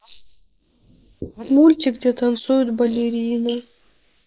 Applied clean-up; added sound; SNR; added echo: neural mask model Resemble Enhance denoiser.